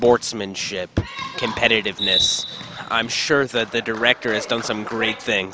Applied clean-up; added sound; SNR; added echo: none; none; none; none.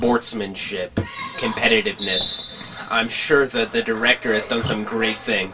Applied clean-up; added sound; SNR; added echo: none; Splash, splatter; 19 dB; reverberation time 0.2 s.